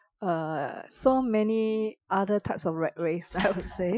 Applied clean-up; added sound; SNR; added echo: classical method Wiener filter.